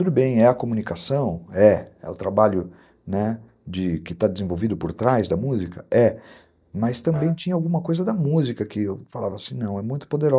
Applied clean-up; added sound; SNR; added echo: neural mask model DeepFilterNet 3.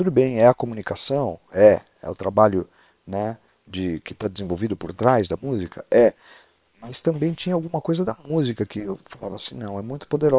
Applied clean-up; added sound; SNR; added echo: neural separator model SepFormer WHAM!.